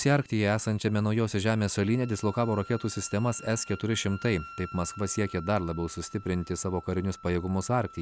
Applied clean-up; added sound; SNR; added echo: none; Wind instrument, woodwind instrument; 20 dB; none.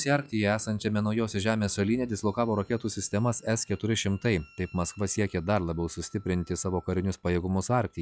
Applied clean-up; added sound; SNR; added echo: classical method log-MMSE.